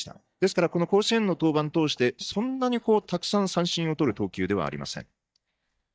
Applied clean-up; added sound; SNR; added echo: neural mask model DeepFilterNet 3.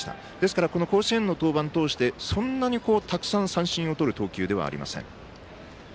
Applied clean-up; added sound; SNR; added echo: none; none; none; none.